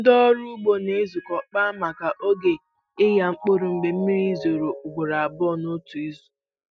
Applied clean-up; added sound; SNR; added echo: neural mask model RNNoise.